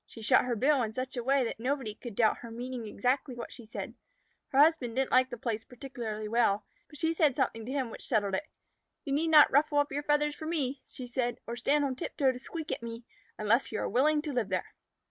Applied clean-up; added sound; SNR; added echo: none; none; none; none.